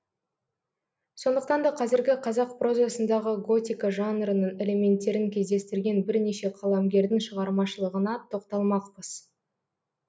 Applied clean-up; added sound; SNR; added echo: none; none; none; none.